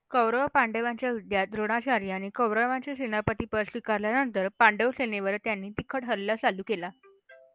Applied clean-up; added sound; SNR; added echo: none; none; none; none.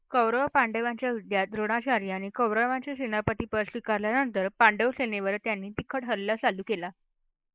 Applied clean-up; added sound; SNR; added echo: neural mask model Resemble Enhance denoiser.